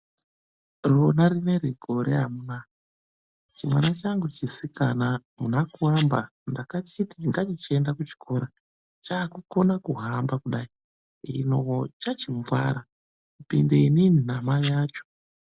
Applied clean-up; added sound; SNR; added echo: none; Domestic sounds, home sounds; 14 dB; none.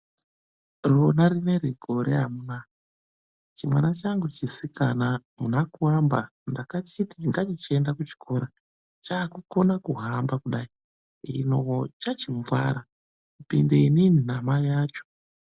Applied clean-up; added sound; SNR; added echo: none; none; none; none.